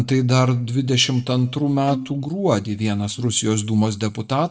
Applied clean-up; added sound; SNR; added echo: neural mask model DeepFilterNet 3.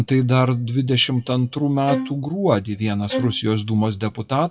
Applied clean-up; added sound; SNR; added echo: classical method WPE with log-MMSE.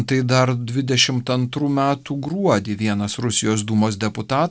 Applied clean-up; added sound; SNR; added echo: none; none; none; none.